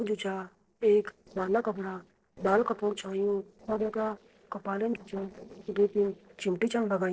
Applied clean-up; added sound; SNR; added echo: neural separator model SepFormer DNS4.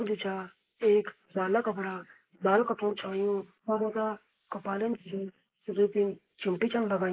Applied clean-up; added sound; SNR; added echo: neural mask model Resemble Enhance denoiser.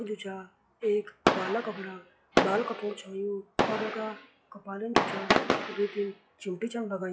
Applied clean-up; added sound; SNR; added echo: classical method log-MMSE.